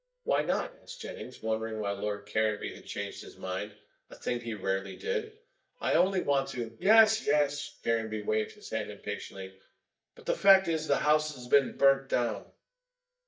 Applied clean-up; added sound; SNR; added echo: neural mask model DeepFilterNet 3.